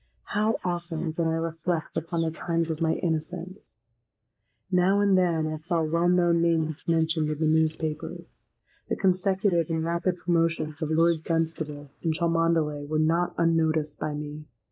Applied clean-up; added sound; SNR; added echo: neural mask model Resemble Enhance denoiser.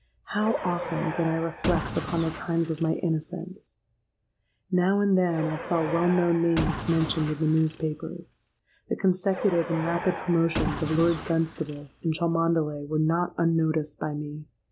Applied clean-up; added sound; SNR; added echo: none; Car; 8 dB; none.